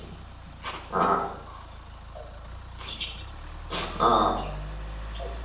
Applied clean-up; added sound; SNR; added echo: none; Idling / Engine starting / Accelerating, revving, vroom / Car; 8 dB; reverberation time 0.7 s.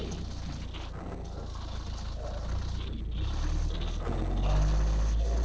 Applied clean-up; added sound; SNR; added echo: neural separator model SepFormer DNS4.